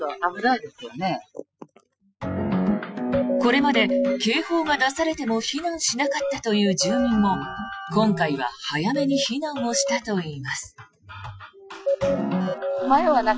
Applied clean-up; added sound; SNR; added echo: classical method Wiener filter.